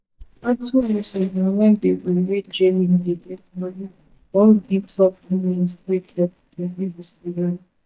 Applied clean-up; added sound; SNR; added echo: neural mask model DeepFilterNet 3.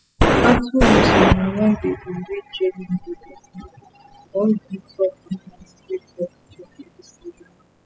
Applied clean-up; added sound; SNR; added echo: classical method spectral subtraction.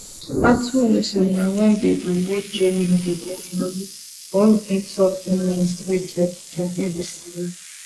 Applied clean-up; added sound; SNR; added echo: neural mask model Resemble Enhance denoiser.